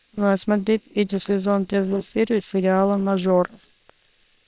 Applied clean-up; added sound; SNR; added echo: neural separator model SepFormer WHAM!.